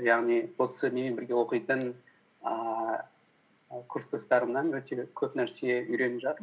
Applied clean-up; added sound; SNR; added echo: none; none; none; none.